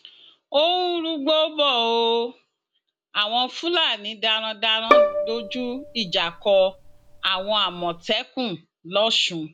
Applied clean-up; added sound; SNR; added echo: none; Bowed string instrument; 2 dB; none.